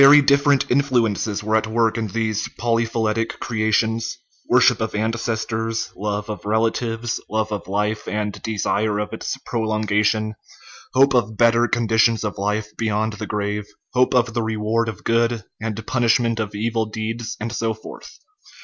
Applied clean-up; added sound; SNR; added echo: none; none; none; none.